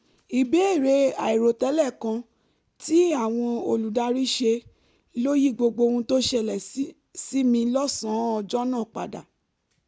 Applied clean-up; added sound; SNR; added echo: none; none; none; none.